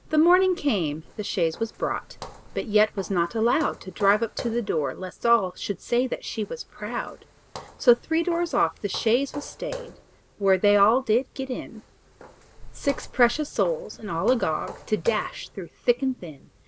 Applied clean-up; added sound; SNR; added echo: none; Walk, footsteps; 20 dB; none.